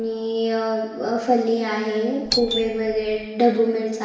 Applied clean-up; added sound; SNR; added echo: none; Doorbell; 7 dB; reverberation time 1.1 s.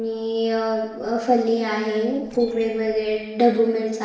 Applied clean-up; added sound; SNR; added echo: neural separator model SepFormer DNS4.